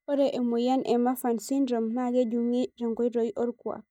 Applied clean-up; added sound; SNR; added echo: neural mask model DeepFilterNet 3.